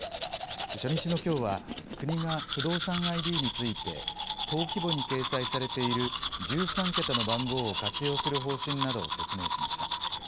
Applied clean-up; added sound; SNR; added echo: none; Domestic sounds, home sounds; 1 dB; none.